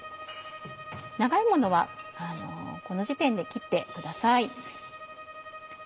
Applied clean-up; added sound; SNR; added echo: none; Bowed string instrument; 14 dB; none.